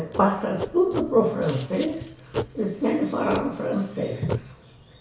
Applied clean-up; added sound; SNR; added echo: none; Writing; 10 dB; reverberation time 0.6 s.